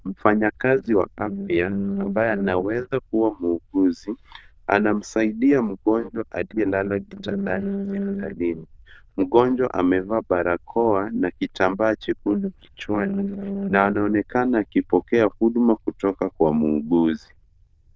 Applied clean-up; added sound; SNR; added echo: neural diffusion model UNIVERSE++.